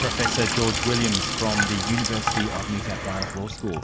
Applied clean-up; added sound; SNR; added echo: none; Sink (filling or washing); 0 dB; none.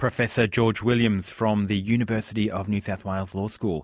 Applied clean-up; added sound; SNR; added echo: none; none; none; none.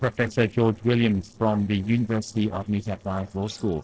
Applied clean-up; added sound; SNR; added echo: neural separator model SepFormer DNS4.